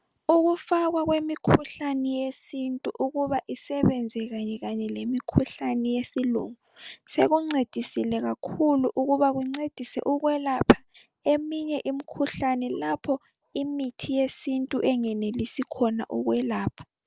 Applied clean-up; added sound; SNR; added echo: none; none; none; none.